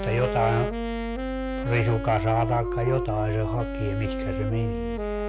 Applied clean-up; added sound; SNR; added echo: none; Wind instrument, woodwind instrument; 4 dB; none.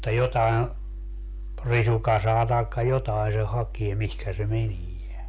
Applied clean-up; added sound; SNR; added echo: none; none; none; none.